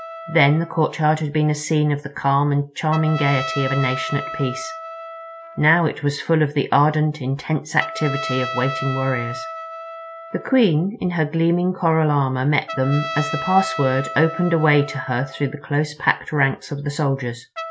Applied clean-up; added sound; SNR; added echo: none; Trumpet; 11 dB; none.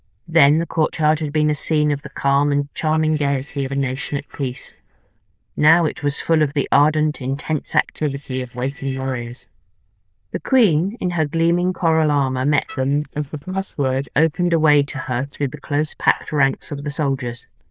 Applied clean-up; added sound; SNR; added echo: neural diffusion model UNIVERSE++.